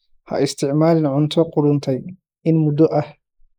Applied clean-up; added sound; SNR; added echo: neural mask model Resemble Enhance denoiser.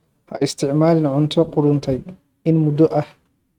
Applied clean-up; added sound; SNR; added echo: neural mask model RNNoise.